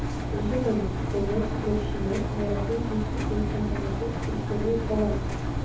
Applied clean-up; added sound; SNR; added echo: none; Engine; -2 dB; reverberation time 0.6 s.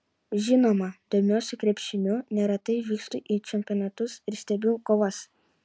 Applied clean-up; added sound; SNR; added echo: none; none; none; none.